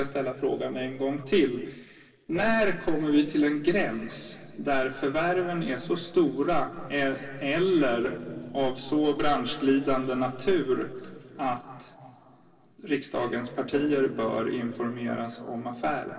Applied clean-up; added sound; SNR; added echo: neural separator model SepFormer DNS4.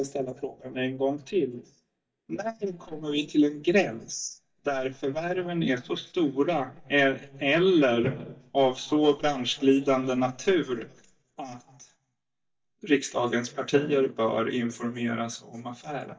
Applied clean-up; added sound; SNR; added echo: neural mask model DeepFilterNet 3.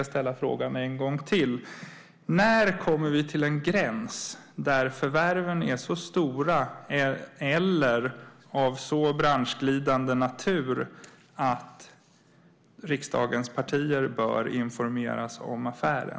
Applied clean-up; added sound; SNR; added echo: none; none; none; none.